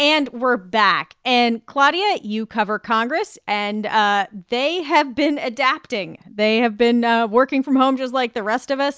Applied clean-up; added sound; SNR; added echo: none; none; none; none.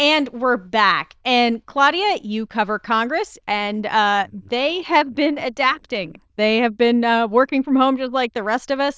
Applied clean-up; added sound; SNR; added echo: neural diffusion model UNIVERSE++.